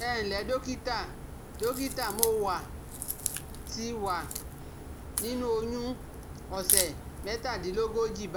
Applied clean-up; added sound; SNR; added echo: none; Crack; 3 dB; none.